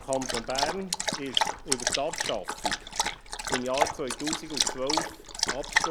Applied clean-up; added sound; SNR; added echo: none; Dog; -4 dB; none.